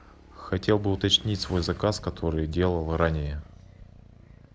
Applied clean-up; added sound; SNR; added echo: none; Motorcycle / Engine; 19 dB; none.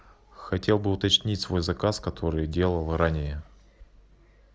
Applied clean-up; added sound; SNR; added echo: none; none; none; none.